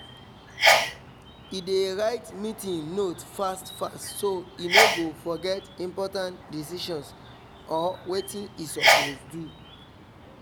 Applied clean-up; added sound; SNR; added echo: none; Sneeze; -3 dB; none.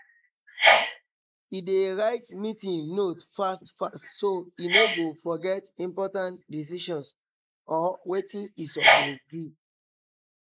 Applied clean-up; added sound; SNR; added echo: neural mask model Resemble Enhance denoiser.